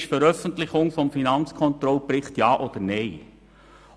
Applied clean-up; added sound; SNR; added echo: none; none; none; none.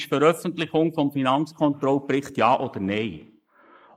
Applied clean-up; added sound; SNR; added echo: neural mask model Resemble Enhance denoiser.